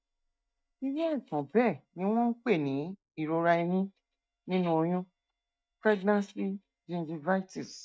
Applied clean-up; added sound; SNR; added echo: neural mask model DeepFilterNet 3.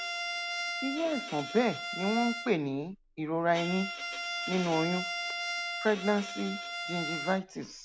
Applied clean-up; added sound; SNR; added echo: none; Bowed string instrument; 5 dB; none.